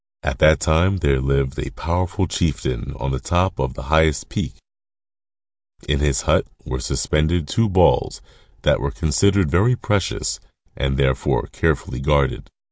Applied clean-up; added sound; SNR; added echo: none; none; none; none.